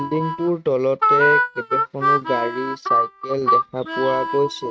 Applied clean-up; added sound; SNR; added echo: neural mask model RNNoise.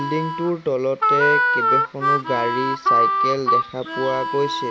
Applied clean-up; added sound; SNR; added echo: none; Harmonica; -4 dB; none.